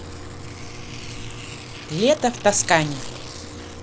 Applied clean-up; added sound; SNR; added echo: none; Mechanisms + Tearing; 9 dB; none.